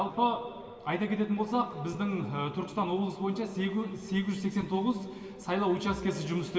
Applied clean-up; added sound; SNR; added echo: none; Bass drum; 17 dB; reverberation time 2.5 s.